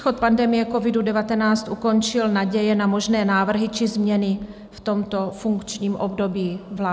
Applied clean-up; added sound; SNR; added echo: none; none; none; none.